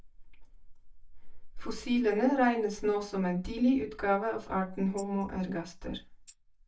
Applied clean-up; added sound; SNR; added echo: neural mask model DeepFilterNet 3.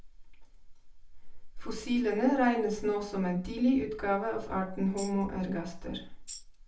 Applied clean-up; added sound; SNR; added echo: none; Tambourine; 15 dB; reverberation time 0.3 s.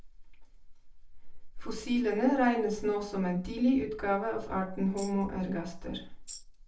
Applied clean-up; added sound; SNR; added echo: neural separator model SepFormer DNS4.